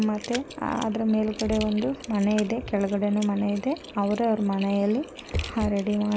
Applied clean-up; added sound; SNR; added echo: none; Typing; 14 dB; none.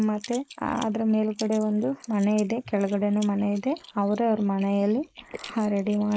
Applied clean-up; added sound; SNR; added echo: neural mask model Resemble Enhance denoiser.